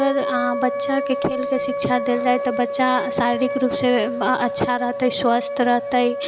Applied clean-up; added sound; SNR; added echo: none; Wind instrument, woodwind instrument; 5 dB; none.